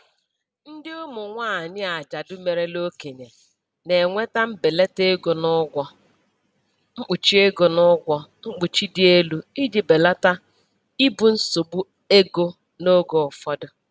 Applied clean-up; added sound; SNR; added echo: none; none; none; none.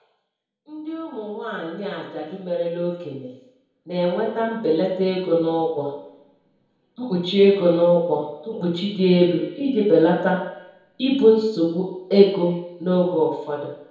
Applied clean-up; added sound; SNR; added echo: none; none; none; reverberation time 1.9 s.